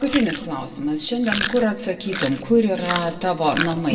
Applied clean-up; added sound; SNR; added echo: none; Chewing, mastication; 10 dB; reverberation time 1.3 s.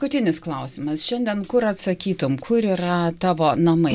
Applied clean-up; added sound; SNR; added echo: none; none; none; none.